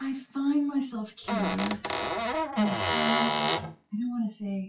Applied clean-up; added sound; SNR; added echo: classical method WPE with log-MMSE.